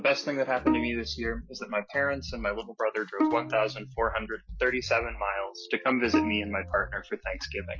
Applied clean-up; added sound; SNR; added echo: classical method Wiener filter.